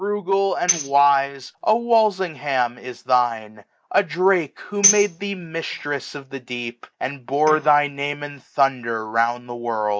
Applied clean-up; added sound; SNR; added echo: neural mask model DeepFilterNet 3.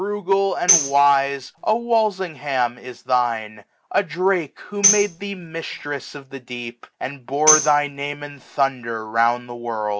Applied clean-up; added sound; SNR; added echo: none; Tambourine; 2 dB; none.